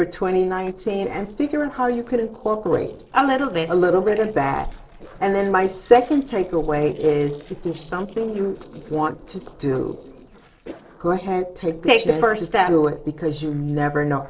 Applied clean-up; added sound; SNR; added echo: neural separator model SepFormer DNS4.